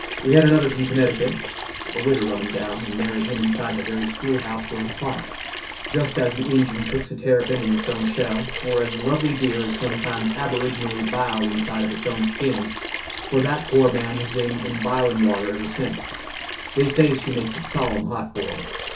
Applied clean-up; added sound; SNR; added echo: none; Sink (filling or washing) / Water tap, faucet; 8 dB; reverberation time 0.3 s.